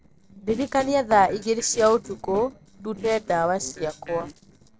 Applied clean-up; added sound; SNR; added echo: neural separator model SepFormer DNS4.